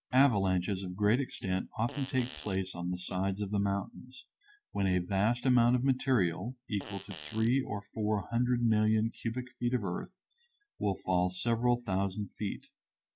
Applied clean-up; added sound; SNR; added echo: none; Fart; 13 dB; none.